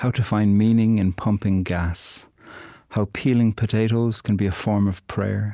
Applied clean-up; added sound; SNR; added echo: none; none; none; none.